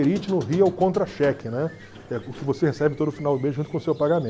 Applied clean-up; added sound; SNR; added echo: none; Squeak; 18 dB; none.